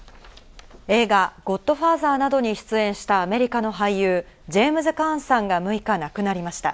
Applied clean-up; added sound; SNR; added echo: none; none; none; none.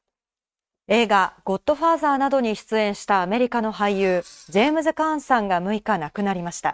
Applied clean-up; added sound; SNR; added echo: neural mask model RNNoise.